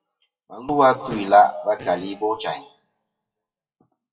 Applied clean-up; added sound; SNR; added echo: classical method WPE with log-MMSE.